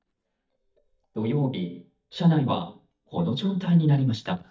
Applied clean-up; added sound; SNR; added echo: neural mask model DeepFilterNet 3.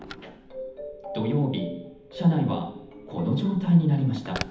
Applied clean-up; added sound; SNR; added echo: none; Telephone; 18 dB; reverberation time 0.8 s.